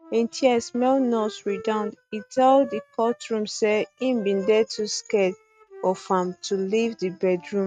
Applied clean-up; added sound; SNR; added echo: neural mask model RNNoise.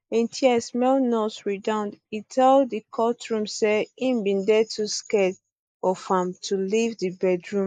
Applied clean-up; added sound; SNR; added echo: neural mask model Resemble Enhance denoiser.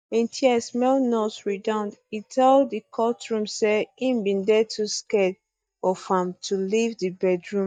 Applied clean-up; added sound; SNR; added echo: neural mask model DeepFilterNet 3.